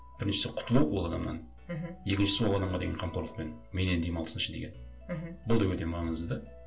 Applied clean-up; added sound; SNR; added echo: none; none; none; reverberation time 0.2 s.